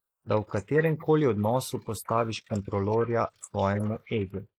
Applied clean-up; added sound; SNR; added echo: neural mask model Resemble Enhance denoiser.